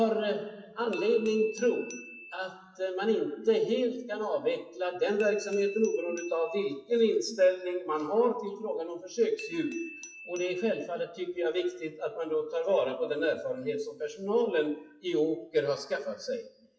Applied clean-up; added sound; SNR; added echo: classical method WPE with log-MMSE.